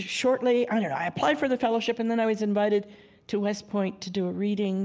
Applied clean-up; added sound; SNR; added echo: none; none; none; none.